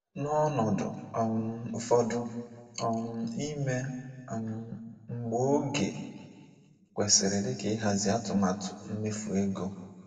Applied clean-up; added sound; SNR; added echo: none; none; none; reverberation time 1.5 s.